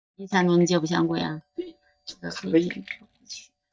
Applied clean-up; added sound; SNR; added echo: neural mask model DeepFilterNet 3.